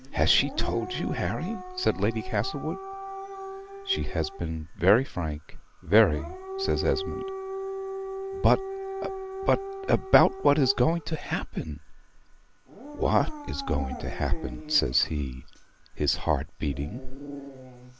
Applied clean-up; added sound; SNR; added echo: none; Siren / Dog; 11 dB; none.